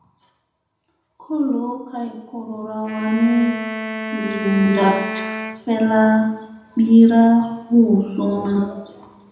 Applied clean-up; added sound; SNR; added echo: none; Wind instrument, woodwind instrument; 9 dB; reverberation time 0.8 s.